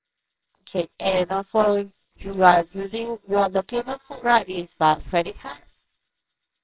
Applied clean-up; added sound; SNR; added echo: neural separator model SepFormer WHAMR!.